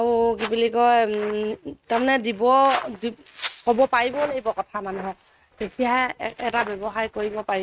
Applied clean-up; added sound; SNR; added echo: neural mask model RNNoise.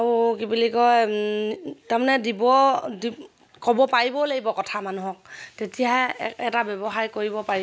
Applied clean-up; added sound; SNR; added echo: none; none; none; none.